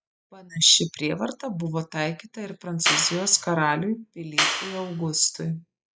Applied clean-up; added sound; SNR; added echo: classical method log-MMSE.